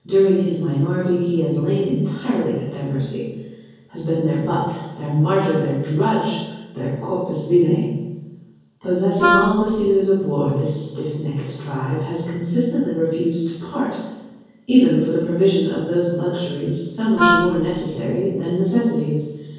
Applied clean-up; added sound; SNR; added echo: none; Wind instrument, woodwind instrument; 0 dB; reverberation time 1.3 s.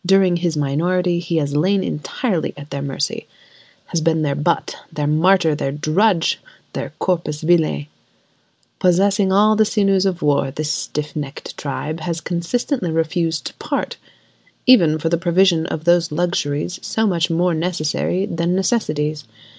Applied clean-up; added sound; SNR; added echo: none; none; none; none.